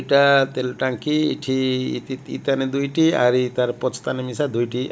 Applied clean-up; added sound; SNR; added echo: none; none; none; none.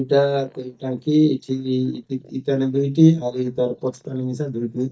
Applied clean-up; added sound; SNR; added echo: neural mask model DeepFilterNet 3.